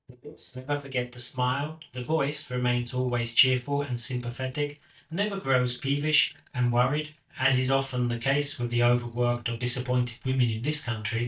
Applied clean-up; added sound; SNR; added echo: neural mask model DeepFilterNet 3.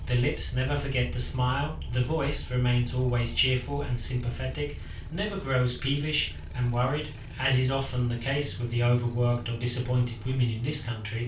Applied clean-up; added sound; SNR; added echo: none; Motorcycle; 9 dB; reverberation time 0.3 s.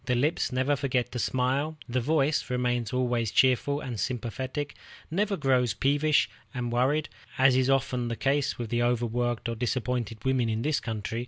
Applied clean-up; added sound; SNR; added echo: none; none; none; none.